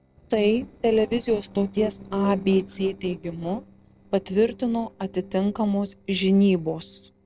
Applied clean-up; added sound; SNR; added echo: neural separator model SepFormer DNS4.